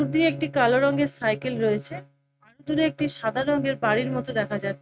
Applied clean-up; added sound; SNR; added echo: neural mask model RNNoise.